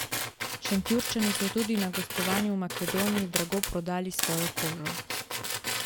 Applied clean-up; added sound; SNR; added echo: none; Tools; 2 dB; none.